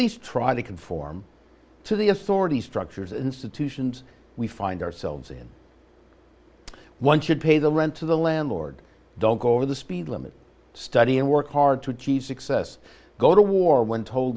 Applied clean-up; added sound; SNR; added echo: none; none; none; none.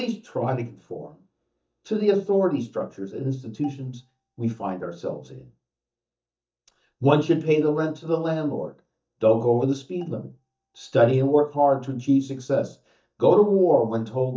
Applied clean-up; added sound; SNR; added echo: neural mask model DeepFilterNet 3.